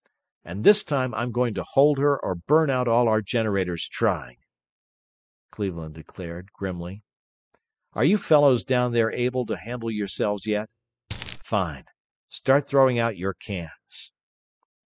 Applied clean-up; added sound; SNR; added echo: classical method spectral subtraction.